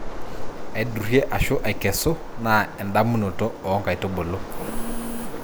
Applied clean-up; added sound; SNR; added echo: none; Waves, surf; 5 dB; none.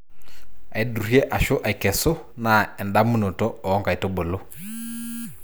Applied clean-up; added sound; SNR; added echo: none; none; none; none.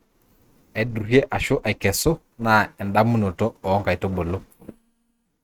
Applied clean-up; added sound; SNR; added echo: neural mask model RNNoise.